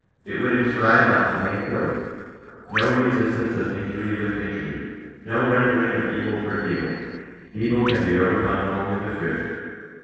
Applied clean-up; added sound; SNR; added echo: neural separator model SepFormer DNS4.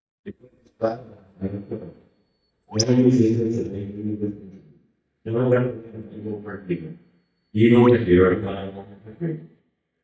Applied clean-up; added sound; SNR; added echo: neural mask model DeepFilterNet 3.